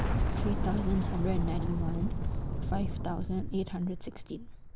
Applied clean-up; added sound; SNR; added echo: none; Boom; -3 dB; none.